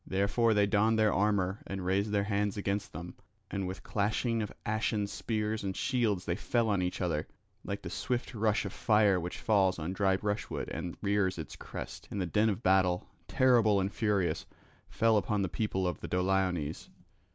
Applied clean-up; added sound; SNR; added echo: none; none; none; none.